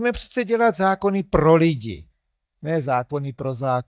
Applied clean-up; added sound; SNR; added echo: neural mask model DeepFilterNet 3.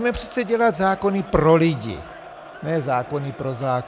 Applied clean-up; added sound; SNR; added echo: none; Crowd; 18 dB; none.